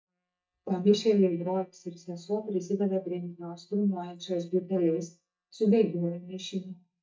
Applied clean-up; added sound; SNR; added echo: neural mask model DeepFilterNet 3.